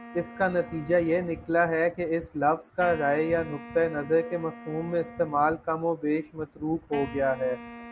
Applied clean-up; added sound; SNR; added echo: none; Wind instrument, woodwind instrument; 17 dB; none.